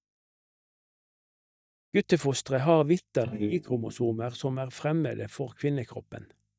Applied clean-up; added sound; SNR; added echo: neural mask model DeepFilterNet 3.